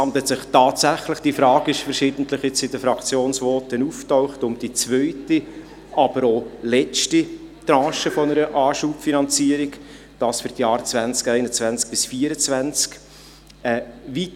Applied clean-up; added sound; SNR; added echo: none; none; none; none.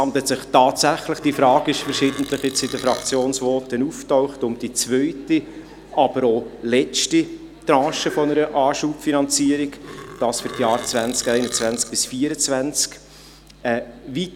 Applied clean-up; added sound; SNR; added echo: none; Burping, eructation; 16 dB; none.